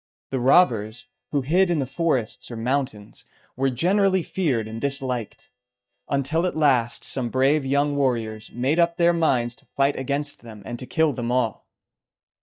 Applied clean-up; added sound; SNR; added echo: neural mask model DeepFilterNet 3.